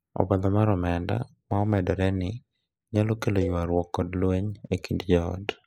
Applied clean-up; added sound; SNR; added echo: neural mask model Resemble Enhance denoiser.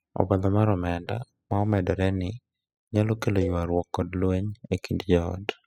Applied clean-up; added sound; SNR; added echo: classical method spectral subtraction.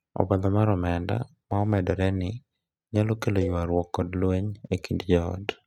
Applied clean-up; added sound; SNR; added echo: neural mask model RNNoise.